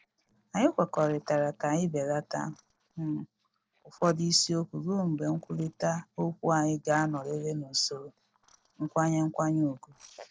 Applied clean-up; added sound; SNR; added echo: neural separator model SepFormer DNS4.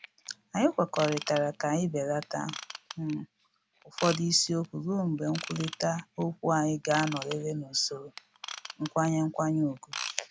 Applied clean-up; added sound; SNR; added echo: none; Ratchet, pawl / Tools; 14 dB; none.